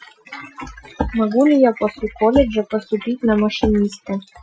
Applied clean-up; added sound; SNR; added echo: classical method Wiener filter.